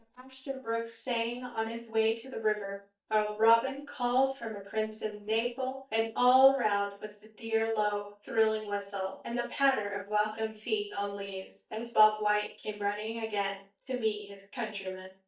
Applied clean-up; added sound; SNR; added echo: neural mask model DeepFilterNet 3.